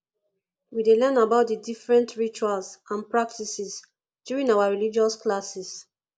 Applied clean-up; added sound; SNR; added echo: none; none; none; none.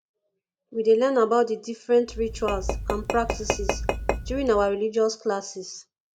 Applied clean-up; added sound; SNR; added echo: none; Tap / Glass; 4 dB; none.